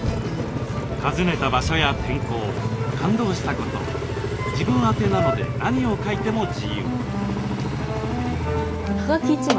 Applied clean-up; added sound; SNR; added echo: none; Engine; 0 dB; none.